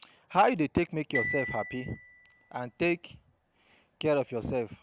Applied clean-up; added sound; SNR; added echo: none; Glockenspiel; 9 dB; none.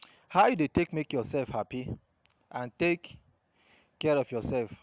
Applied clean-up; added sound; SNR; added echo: none; none; none; none.